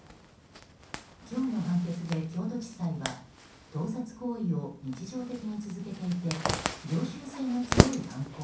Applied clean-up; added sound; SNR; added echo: none; Zipper (clothing); 1 dB; reverberation time 0.6 s.